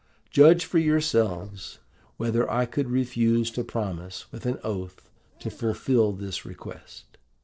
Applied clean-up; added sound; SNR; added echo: neural separator model SepFormer DNS4.